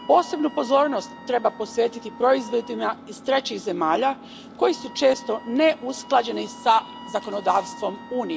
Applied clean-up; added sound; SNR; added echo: none; Engine + Wind instrument, woodwind instrument; 17 dB; none.